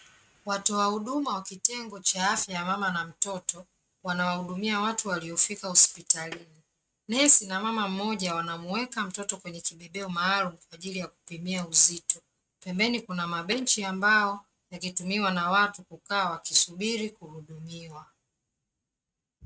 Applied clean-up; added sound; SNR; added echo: neural mask model RNNoise.